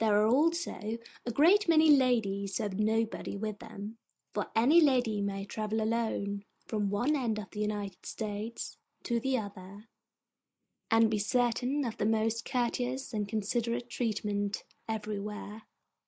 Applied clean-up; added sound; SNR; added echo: neural mask model Resemble Enhance denoiser.